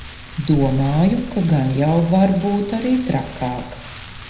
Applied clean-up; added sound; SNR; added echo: none; Rain; 13 dB; reverberation time 0.8 s.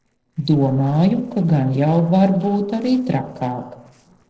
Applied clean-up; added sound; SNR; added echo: neural separator model SepFormer DNS4.